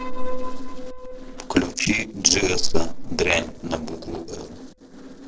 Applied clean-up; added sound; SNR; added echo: neural separator model SepFormer DNS4.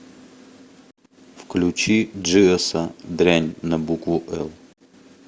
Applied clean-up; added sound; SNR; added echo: none; none; none; none.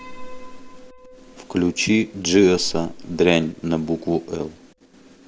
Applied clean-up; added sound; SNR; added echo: none; Piano; 15 dB; none.